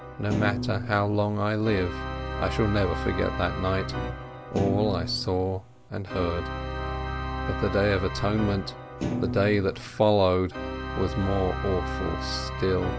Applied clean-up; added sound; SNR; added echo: none; Thump, thud + Organ; 5 dB; none.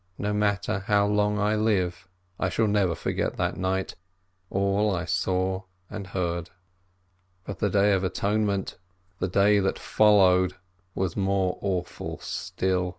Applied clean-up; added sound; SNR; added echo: none; none; none; none.